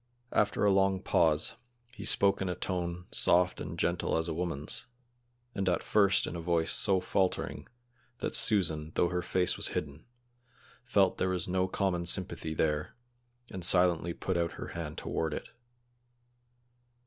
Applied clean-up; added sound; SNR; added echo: none; none; none; none.